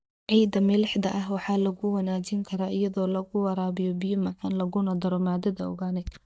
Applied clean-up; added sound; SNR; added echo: neural mask model DeepFilterNet 3.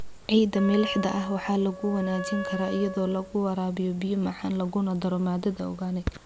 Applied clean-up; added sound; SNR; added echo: none; Wind instrument, woodwind instrument; 10 dB; none.